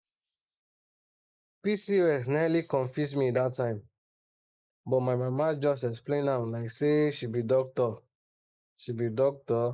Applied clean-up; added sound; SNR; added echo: neural mask model Resemble Enhance denoiser.